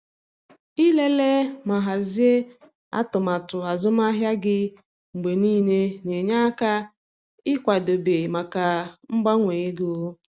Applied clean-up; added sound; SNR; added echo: none; none; none; none.